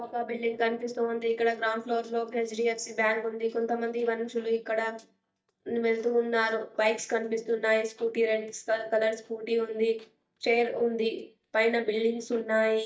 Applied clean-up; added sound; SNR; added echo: neural mask model DeepFilterNet 3.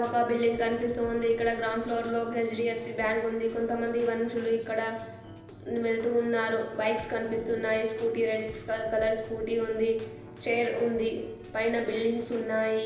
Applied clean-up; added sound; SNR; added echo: none; Keyboard (musical); 17 dB; reverberation time 0.9 s.